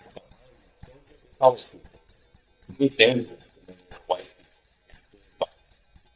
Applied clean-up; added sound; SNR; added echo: neural mask model DeepFilterNet 3.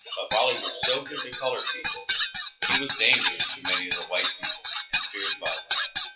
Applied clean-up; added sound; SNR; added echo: classical method WPE with log-MMSE.